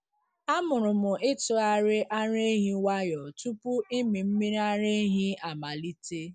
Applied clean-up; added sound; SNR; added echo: none; none; none; none.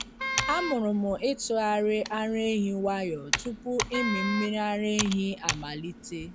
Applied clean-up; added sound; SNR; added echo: none; Wind instrument, woodwind instrument + Computer keyboard; 5 dB; none.